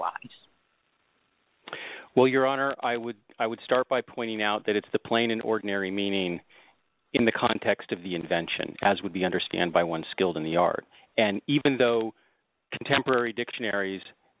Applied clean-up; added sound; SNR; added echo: none; none; none; none.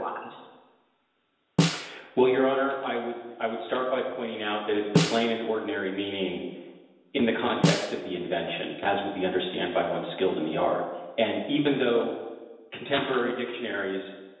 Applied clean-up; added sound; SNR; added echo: none; Snare drum; 2 dB; reverberation time 1.0 s.